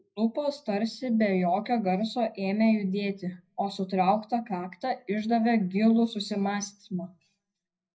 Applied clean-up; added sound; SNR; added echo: none; none; none; reverberation time 0.4 s.